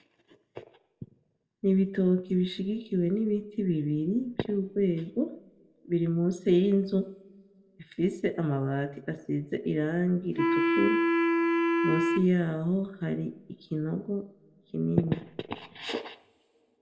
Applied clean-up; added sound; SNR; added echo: none; Wind instrument, woodwind instrument; -3 dB; reverberation time 0.9 s.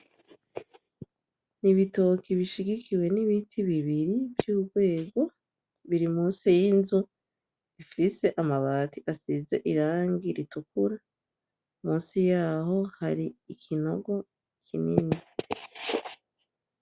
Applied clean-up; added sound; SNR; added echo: none; none; none; none.